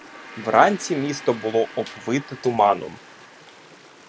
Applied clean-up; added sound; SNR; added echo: none; Stream + Gong; 18 dB; none.